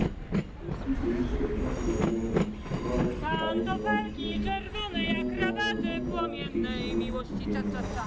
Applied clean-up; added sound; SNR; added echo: none; Train; -1 dB; reverberation time 1.2 s.